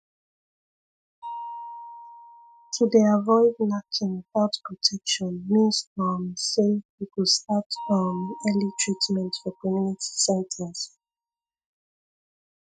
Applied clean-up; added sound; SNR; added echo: neural mask model RNNoise.